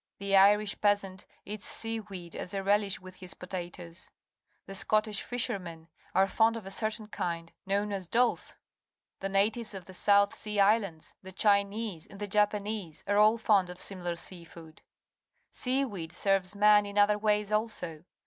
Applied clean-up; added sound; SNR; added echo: none; none; none; none.